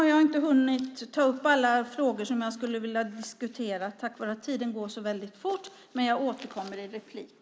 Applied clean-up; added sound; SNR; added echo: none; none; none; none.